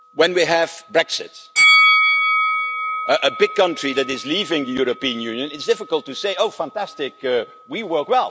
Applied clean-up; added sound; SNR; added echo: none; Bell; 1 dB; none.